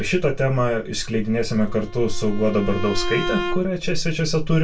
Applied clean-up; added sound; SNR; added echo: none; Bowed string instrument; 11 dB; reverberation time 0.2 s.